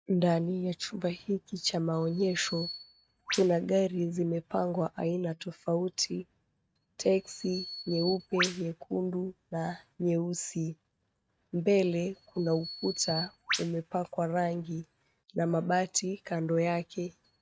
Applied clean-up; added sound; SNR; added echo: neural mask model RNNoise.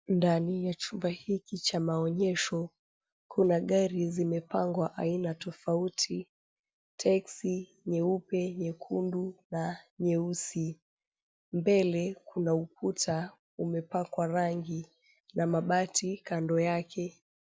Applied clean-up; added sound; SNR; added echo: none; none; none; none.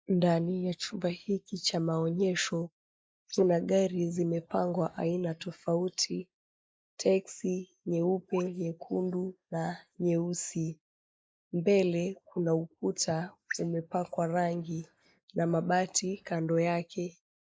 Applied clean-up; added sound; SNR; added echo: neural mask model Resemble Enhance denoiser.